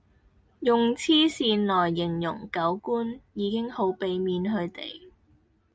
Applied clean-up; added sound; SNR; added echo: none; none; none; none.